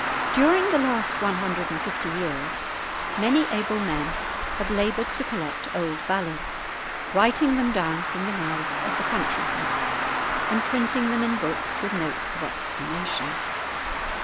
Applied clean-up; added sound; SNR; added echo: none; Traffic noise, roadway noise; 1 dB; none.